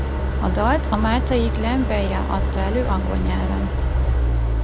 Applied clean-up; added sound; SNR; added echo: none; Idling; -4 dB; none.